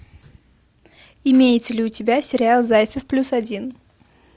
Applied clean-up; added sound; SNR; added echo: none; none; none; none.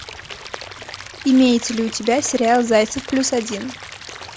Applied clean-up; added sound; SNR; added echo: none; Stream / Liquid; 15 dB; none.